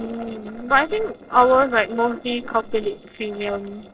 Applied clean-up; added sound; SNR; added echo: neural separator model SepFormer DNS4.